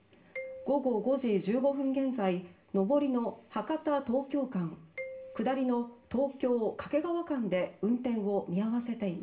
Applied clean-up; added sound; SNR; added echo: none; Marimba, xylophone; 20 dB; reverberation time 0.4 s.